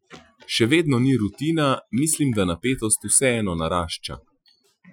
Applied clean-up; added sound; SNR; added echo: classical method Wiener filter.